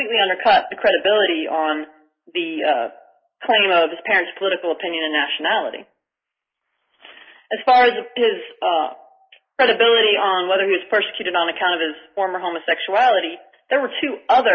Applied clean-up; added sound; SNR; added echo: neural mask model Resemble Enhance denoiser.